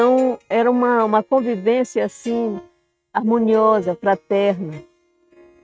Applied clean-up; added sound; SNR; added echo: neural mask model RNNoise.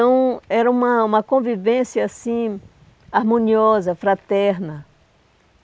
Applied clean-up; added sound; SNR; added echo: none; none; none; none.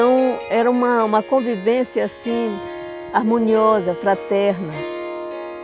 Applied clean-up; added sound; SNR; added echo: none; Harp; 11 dB; none.